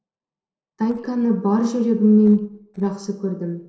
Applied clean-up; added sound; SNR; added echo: neural separator model SepFormer DNS4.